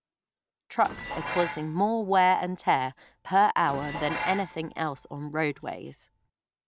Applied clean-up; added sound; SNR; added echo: none; Dishes, pots, and pans; 11 dB; none.